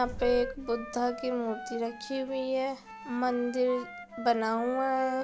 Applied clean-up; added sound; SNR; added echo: none; Wind instrument, woodwind instrument; 12 dB; none.